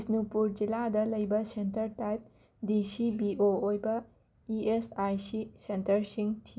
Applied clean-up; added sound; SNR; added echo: none; none; none; none.